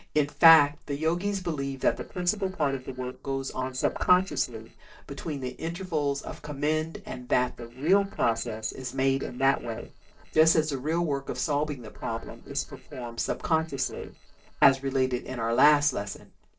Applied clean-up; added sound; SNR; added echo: neural separator model SepFormer DNS4.